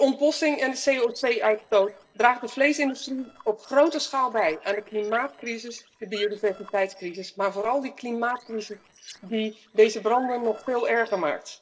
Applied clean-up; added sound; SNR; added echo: neural separator model SepFormer DNS4.